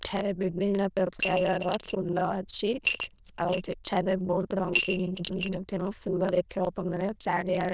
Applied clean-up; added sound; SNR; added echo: neural diffusion model UNIVERSE++.